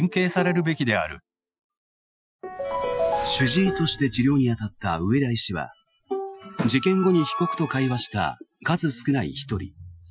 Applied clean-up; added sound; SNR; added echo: classical method Wiener filter.